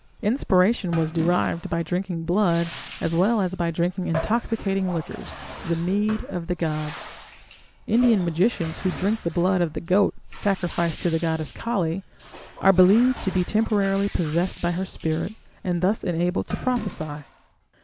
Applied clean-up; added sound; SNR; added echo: none; Bathtub (filling or washing); 16 dB; none.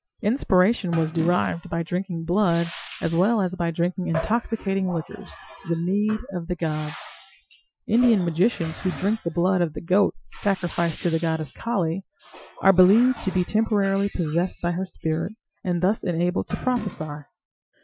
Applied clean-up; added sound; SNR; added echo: classical method Wiener filter.